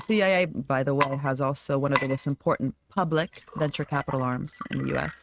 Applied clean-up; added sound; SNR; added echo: neural mask model RNNoise.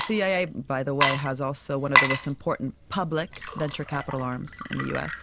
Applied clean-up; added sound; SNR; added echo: none; Water / Liquid; 1 dB; none.